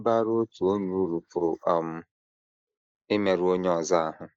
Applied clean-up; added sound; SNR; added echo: neural mask model Resemble Enhance denoiser.